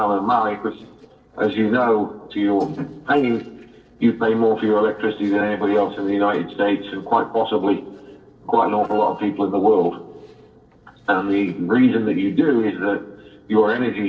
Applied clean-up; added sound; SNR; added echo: neural separator model SepFormer DNS4.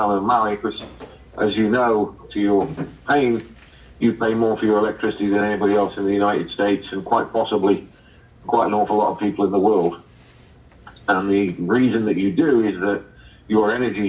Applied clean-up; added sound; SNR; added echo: none; none; none; none.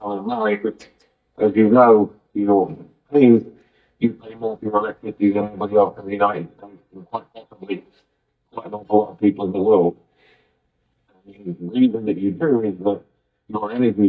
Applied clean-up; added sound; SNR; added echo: neural mask model DeepFilterNet 3.